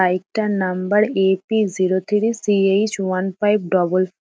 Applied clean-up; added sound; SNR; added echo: none; none; none; none.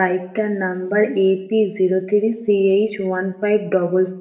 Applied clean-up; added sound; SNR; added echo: none; none; none; reverberation time 0.7 s.